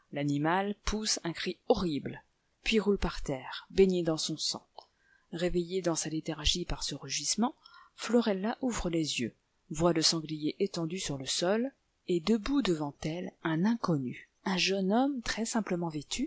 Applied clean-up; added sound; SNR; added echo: none; none; none; none.